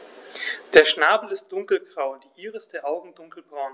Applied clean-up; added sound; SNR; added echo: none; none; none; none.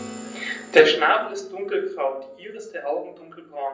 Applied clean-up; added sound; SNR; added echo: none; Acoustic guitar / Strum; 20 dB; reverberation time 0.6 s.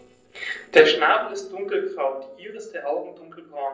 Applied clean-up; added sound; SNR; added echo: neural separator model SepFormer DNS4.